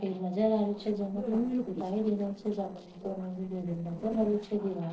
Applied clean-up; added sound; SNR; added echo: neural separator model SepFormer DNS4.